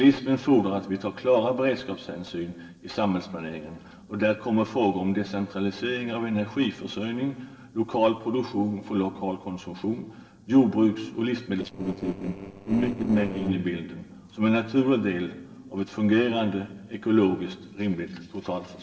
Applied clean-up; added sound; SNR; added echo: neural separator model SepFormer DNS4.